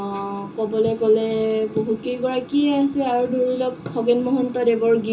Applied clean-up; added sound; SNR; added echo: none; none; none; reverberation time 0.2 s.